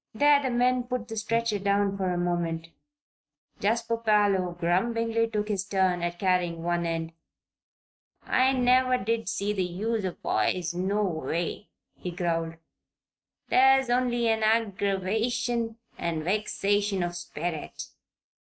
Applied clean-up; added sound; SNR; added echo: neural mask model RNNoise.